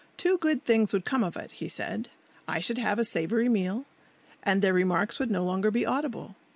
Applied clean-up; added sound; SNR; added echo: none; none; none; none.